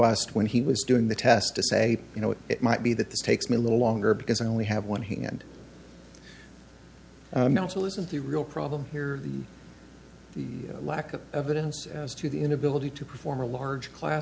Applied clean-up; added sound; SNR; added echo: none; none; none; none.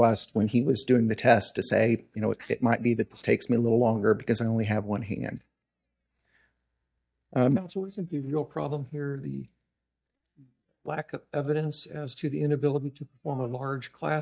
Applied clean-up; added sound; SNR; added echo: neural mask model DeepFilterNet 3.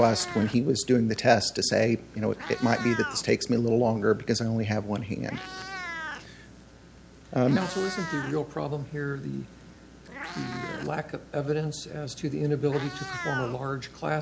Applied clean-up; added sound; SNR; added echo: none; Meow; 13 dB; none.